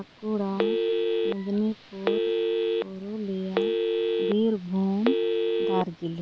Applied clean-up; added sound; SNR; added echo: none; Telephone; -2 dB; none.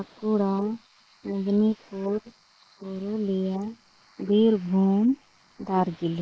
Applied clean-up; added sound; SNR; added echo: neural mask model Resemble Enhance denoiser.